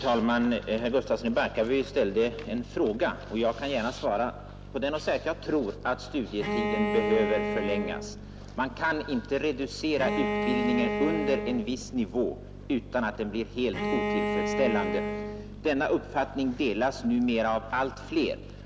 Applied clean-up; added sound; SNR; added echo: none; Bowed string instrument; 3 dB; none.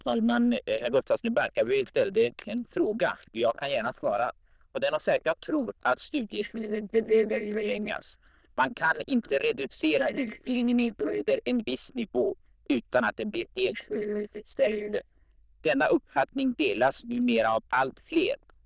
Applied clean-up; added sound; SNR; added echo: neural diffusion model UNIVERSE++.